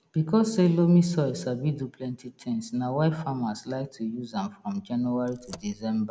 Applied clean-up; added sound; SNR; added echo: none; Car; 20 dB; none.